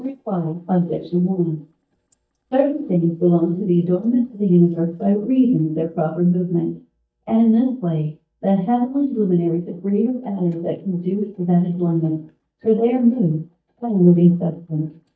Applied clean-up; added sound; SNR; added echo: neural mask model DeepFilterNet 3.